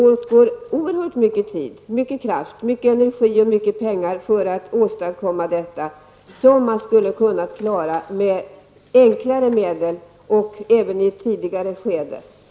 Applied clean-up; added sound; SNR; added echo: none; none; none; none.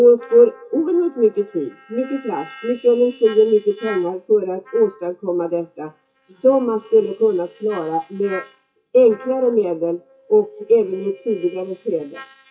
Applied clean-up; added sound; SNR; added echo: classical method WPE with log-MMSE.